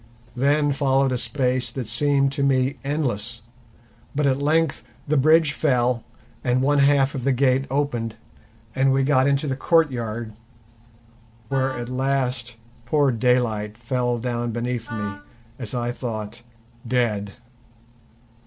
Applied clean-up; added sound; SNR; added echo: none; Wind instrument, woodwind instrument; 15 dB; none.